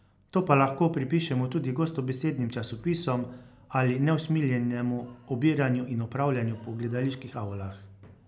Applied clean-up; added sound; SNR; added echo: none; none; none; none.